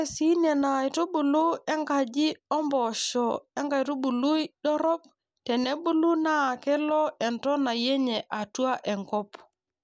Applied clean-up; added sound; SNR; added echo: none; none; none; none.